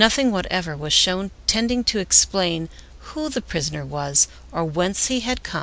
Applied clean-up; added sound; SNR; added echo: none; none; none; none.